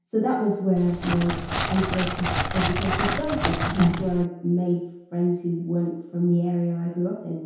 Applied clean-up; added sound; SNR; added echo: none; Crackle; 2 dB; reverberation time 0.8 s.